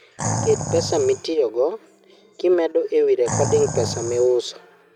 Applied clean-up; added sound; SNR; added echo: none; Animal; 6 dB; none.